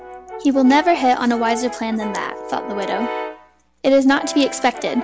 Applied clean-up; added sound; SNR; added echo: none; Brass instrument; 11 dB; none.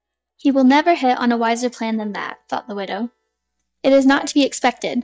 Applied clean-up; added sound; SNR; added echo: neural mask model DeepFilterNet 3.